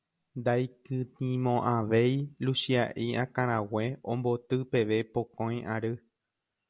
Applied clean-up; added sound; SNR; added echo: none; none; none; none.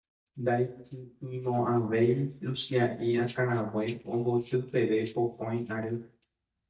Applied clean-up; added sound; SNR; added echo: neural mask model DeepFilterNet 3.